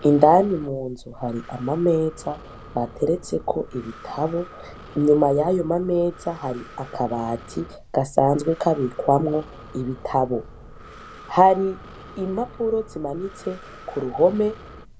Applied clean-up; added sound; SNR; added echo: none; Breathing; 18 dB; none.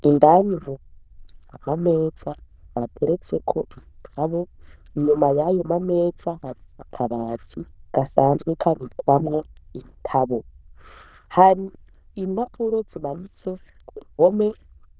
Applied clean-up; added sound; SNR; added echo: neural diffusion model UNIVERSE++.